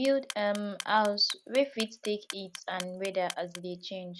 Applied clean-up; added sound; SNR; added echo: none; Clock; 12 dB; none.